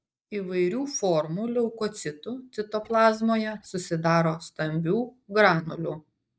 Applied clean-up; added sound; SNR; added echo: neural mask model DeepFilterNet 3.